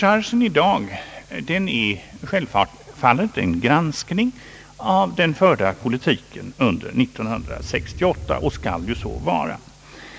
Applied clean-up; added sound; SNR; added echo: none; Wind; 11 dB; none.